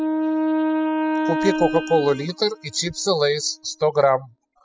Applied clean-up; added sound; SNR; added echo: classical method spectral subtraction.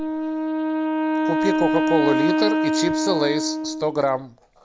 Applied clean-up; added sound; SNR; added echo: none; Wind instrument, woodwind instrument; -3 dB; none.